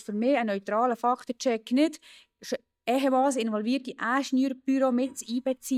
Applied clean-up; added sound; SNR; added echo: neural mask model DeepFilterNet 3.